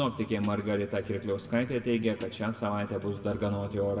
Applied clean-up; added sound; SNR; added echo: none; Hi-hat; 17 dB; reverberation time 1.5 s.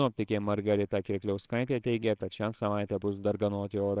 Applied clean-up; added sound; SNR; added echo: neural separator model SepFormer WHAMR!.